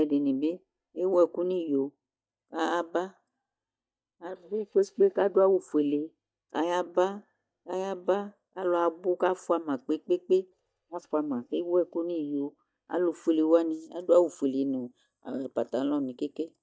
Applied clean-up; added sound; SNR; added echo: neural mask model DeepFilterNet 3.